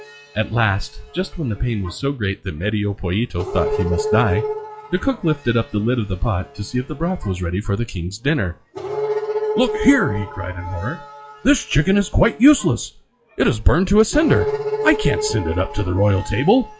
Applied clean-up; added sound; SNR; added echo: classical method log-MMSE.